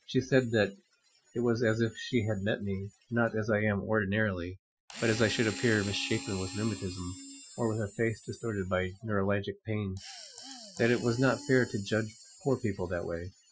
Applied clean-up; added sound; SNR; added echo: classical method Wiener filter.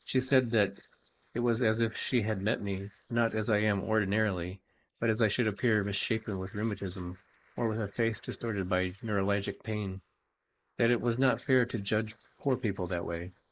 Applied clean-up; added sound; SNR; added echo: neural mask model Resemble Enhance denoiser.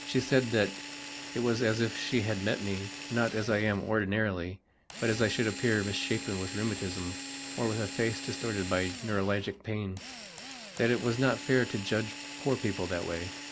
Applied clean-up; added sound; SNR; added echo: none; Drill; 11 dB; none.